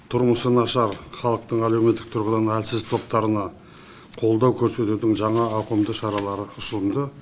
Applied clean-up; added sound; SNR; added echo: none; none; none; none.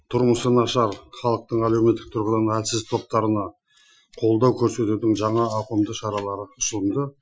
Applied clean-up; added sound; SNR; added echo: classical method Wiener filter.